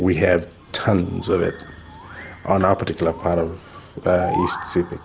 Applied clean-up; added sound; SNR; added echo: none; none; none; none.